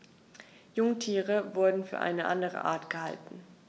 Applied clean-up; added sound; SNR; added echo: none; none; none; none.